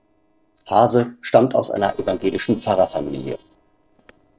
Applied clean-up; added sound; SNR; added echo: neural separator model SepFormer DNS4.